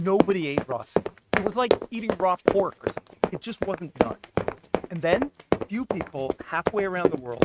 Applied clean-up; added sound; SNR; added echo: neural mask model RNNoise.